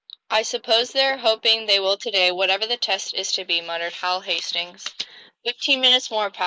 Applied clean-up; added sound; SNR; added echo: neural mask model Resemble Enhance denoiser.